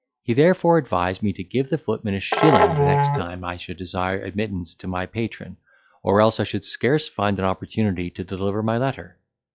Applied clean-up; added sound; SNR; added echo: classical method log-MMSE.